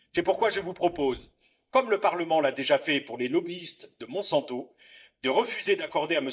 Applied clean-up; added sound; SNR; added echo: neural mask model DeepFilterNet 3.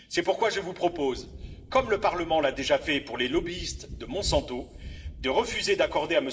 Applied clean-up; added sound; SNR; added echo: none; Thunder; 14 dB; reverberation time 1.4 s.